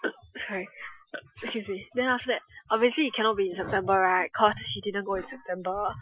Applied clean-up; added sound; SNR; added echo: classical method Wiener filter.